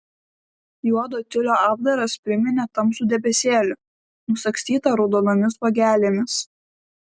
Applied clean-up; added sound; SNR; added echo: none; none; none; none.